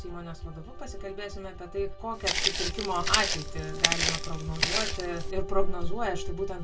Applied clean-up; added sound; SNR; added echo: none; Walk, footsteps; 1 dB; reverberation time 0.1 s.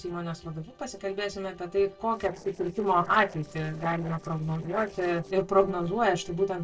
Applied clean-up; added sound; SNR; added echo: neural separator model SepFormer DNS4.